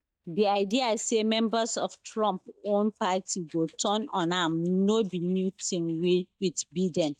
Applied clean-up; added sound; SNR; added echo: neural mask model DeepFilterNet 3.